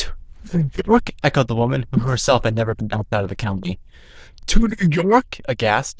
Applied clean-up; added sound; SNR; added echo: neural diffusion model UNIVERSE++.